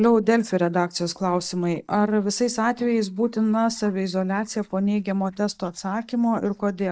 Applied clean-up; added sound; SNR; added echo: neural mask model DeepFilterNet 3.